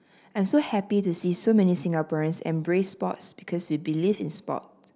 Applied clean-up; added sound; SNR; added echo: none; none; none; none.